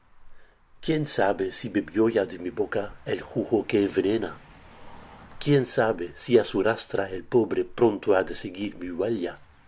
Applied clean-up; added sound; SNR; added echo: none; Car passing by; 20 dB; none.